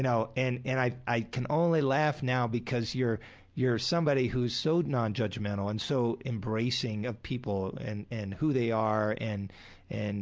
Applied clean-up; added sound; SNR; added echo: none; none; none; none.